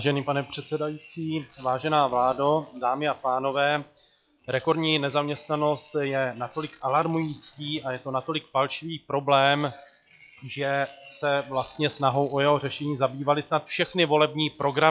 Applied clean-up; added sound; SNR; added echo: classical method log-MMSE.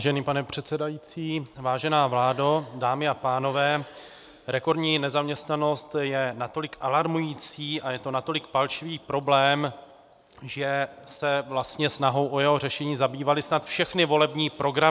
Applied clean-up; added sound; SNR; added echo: none; none; none; none.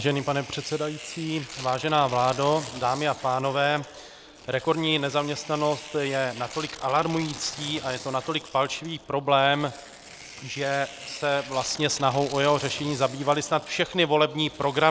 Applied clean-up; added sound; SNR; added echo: none; Tearing; 16 dB; none.